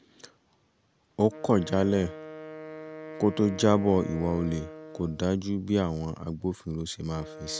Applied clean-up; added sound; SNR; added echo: none; Wind instrument, woodwind instrument; 15 dB; none.